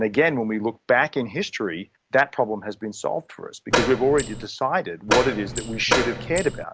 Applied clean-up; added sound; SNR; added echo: none; Door; 1 dB; none.